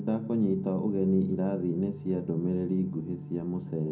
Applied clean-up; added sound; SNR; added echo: none; Organ; 13 dB; reverberation time 0.2 s.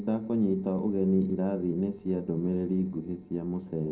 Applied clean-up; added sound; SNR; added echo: neural separator model SepFormer DNS4.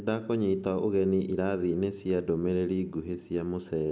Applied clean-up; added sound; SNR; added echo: none; none; none; none.